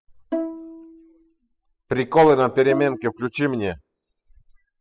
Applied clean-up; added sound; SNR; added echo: classical method spectral subtraction.